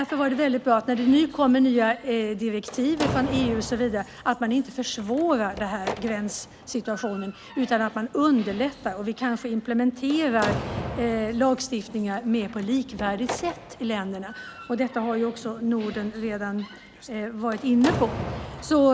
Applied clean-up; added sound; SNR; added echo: none; Slam; 12 dB; none.